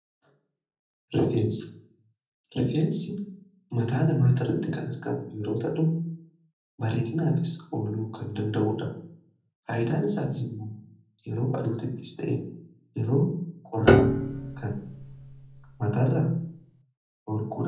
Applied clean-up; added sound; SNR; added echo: none; Piano; -2 dB; reverberation time 0.6 s.